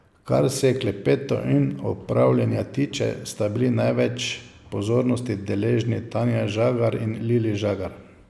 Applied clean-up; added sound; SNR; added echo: none; none; none; none.